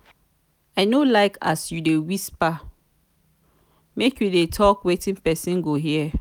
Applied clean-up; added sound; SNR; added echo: none; none; none; none.